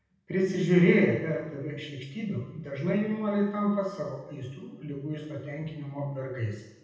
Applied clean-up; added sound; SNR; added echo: none; none; none; reverberation time 0.9 s.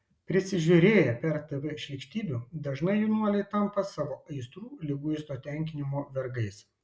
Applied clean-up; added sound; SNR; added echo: none; none; none; none.